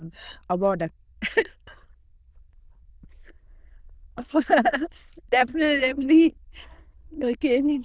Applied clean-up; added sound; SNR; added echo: neural diffusion model UNIVERSE++.